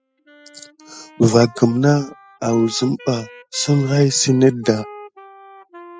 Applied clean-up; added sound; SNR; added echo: classical method spectral subtraction.